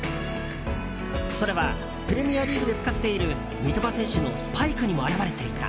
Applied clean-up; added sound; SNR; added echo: none; none; none; none.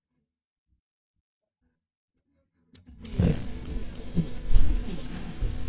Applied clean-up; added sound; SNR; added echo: neural mask model DeepFilterNet 3.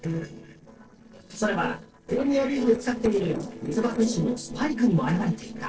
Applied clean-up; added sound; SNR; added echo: neural separator model SepFormer DNS4.